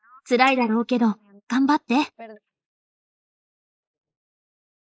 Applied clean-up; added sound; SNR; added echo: neural mask model Resemble Enhance denoiser.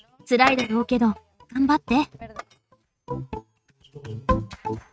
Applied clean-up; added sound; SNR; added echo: neural mask model RNNoise.